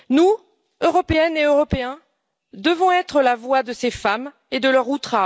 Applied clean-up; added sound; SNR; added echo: none; none; none; none.